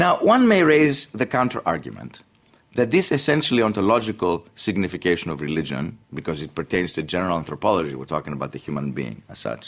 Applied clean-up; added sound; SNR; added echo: none; none; none; none.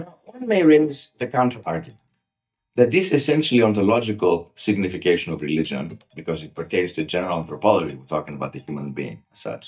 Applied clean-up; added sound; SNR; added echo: neural mask model DeepFilterNet 3.